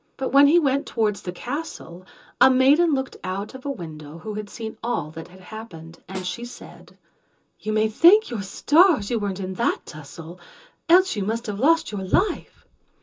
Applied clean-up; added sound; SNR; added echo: none; Snare drum; 19 dB; reverberation time 0.2 s.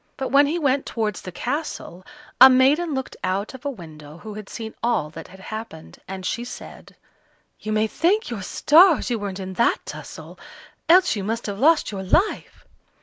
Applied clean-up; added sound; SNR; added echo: none; none; none; none.